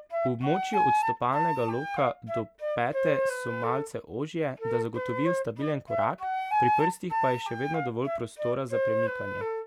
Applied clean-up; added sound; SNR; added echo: none; Wind instrument, woodwind instrument; -1 dB; none.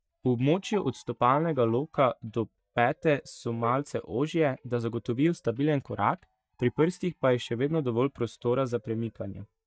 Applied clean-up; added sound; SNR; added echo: neural mask model DeepFilterNet 3.